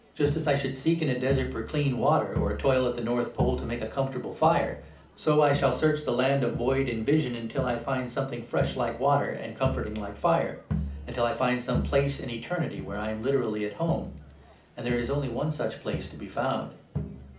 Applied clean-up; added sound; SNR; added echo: none; Crowd; 10 dB; reverberation time 0.4 s.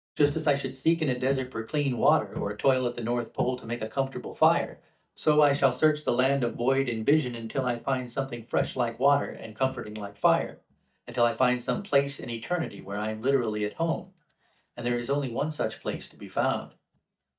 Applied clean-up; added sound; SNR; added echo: neural mask model DeepFilterNet 3.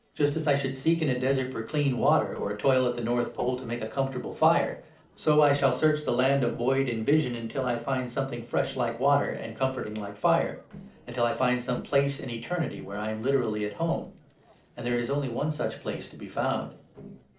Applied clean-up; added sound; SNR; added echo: neural separator model SepFormer DNS4.